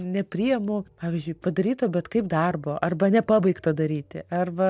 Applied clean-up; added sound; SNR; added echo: none; none; none; none.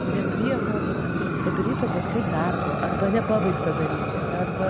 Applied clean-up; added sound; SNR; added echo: none; Fire; -1 dB; none.